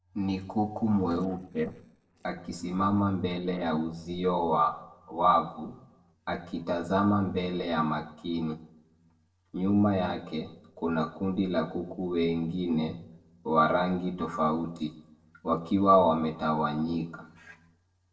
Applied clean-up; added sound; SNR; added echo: neural separator model SepFormer DNS4.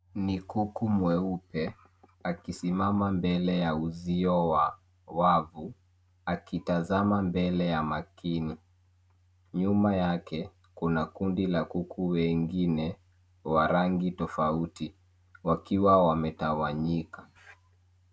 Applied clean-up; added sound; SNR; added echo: none; none; none; none.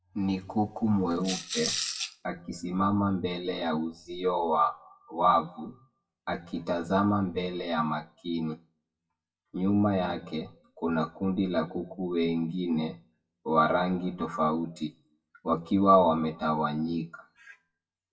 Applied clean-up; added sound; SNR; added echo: classical method WPE with log-MMSE.